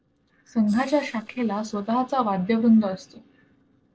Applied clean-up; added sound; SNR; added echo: neural separator model SepFormer DNS4.